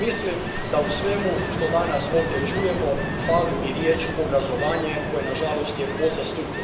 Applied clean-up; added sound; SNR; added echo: none; Ocean; 2 dB; reverberation time 0.9 s.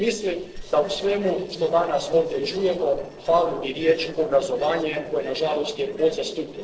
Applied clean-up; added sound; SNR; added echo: neural separator model SepFormer DNS4.